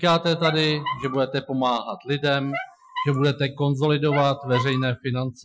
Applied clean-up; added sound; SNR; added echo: classical method Wiener filter.